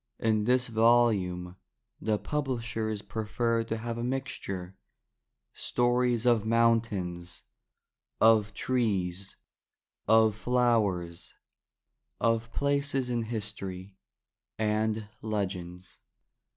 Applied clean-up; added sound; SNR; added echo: none; none; none; none.